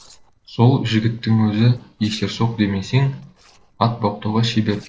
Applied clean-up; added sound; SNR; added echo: neural separator model SepFormer DNS4.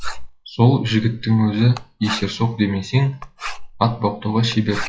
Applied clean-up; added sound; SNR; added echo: classical method log-MMSE.